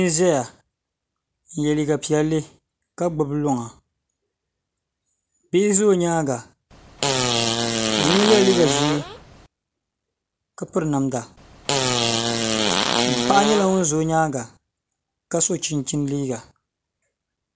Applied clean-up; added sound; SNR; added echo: none; Fart; -1 dB; none.